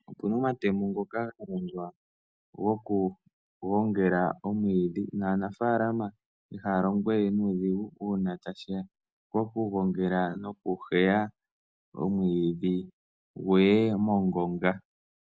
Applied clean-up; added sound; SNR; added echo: none; none; none; none.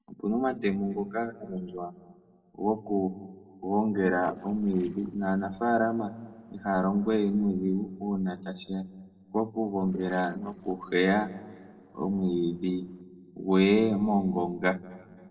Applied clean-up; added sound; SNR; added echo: neural separator model SepFormer DNS4.